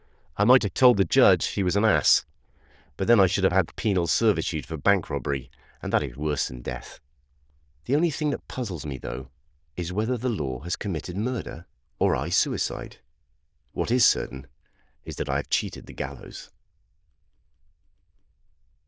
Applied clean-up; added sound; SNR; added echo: neural diffusion model UNIVERSE++.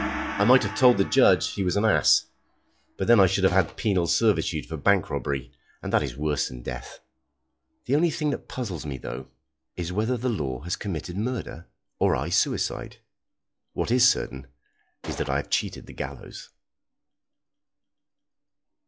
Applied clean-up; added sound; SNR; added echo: classical method log-MMSE.